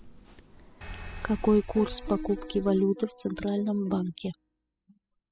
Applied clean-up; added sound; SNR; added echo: classical method spectral subtraction.